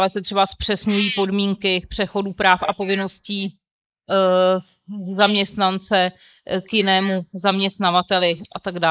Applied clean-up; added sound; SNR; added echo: neural mask model Resemble Enhance denoiser.